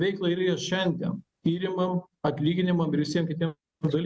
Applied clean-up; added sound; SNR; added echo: none; none; none; none.